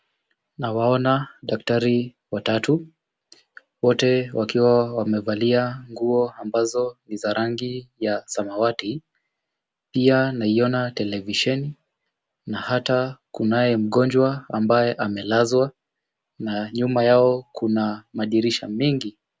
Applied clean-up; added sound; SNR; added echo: none; none; none; none.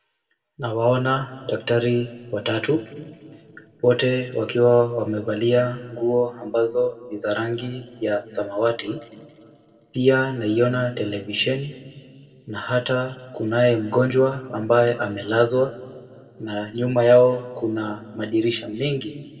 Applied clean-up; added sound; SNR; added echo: none; none; none; reverberation time 1.9 s.